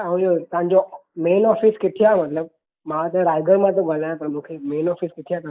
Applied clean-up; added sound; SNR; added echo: neural mask model Resemble Enhance denoiser.